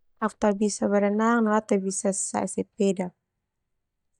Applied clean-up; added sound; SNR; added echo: neural mask model DeepFilterNet 3.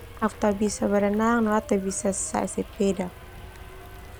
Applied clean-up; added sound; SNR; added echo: none; Rain + Subway, metro, underground; 16 dB; none.